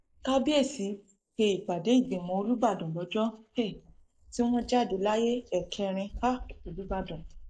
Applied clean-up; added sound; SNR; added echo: neural mask model Resemble Enhance denoiser.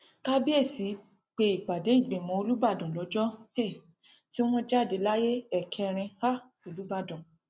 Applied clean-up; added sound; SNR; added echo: none; none; none; none.